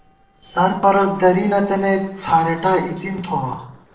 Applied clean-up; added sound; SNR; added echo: neural separator model SepFormer DNS4.